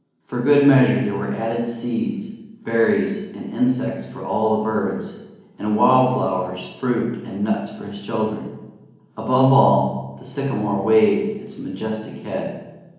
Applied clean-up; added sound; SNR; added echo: none; none; none; reverberation time 1.0 s.